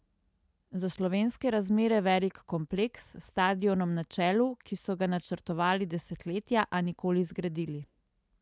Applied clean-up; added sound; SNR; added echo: none; none; none; none.